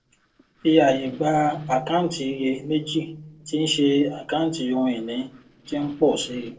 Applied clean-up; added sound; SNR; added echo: neural separator model SepFormer DNS4.